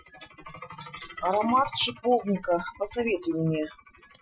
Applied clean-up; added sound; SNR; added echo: classical method Wiener filter.